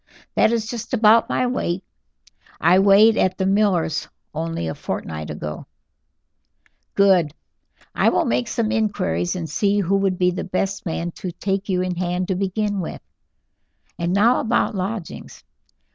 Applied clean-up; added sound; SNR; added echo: none; none; none; none.